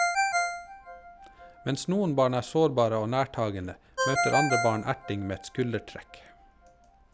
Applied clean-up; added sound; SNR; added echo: none; Ringtone; 3 dB; none.